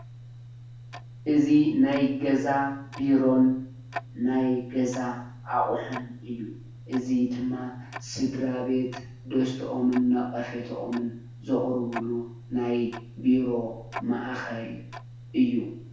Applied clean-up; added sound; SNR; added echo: none; Tick-tock; 15 dB; reverberation time 0.6 s.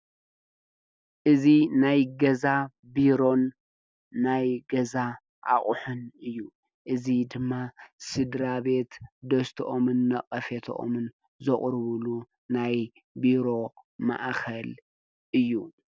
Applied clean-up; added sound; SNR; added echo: none; none; none; none.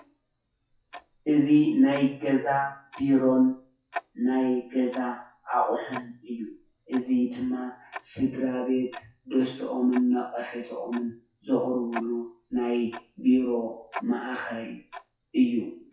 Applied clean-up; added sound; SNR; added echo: classical method WPE with log-MMSE.